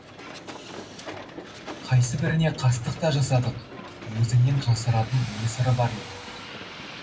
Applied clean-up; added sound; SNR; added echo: none; Hiss; 14 dB; reverberation time 0.4 s.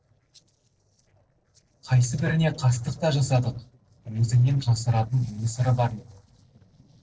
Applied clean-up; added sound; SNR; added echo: neural separator model SepFormer DNS4.